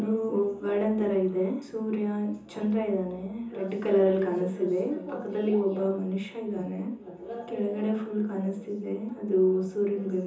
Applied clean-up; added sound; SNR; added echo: none; none; none; reverberation time 0.6 s.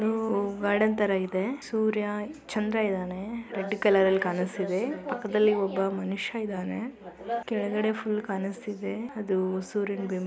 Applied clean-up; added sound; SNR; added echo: none; none; none; none.